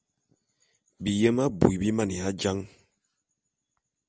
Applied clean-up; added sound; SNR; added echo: none; none; none; none.